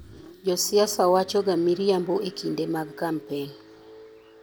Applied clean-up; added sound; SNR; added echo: none; Car; 20 dB; none.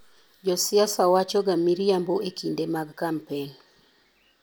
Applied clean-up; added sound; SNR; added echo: none; none; none; none.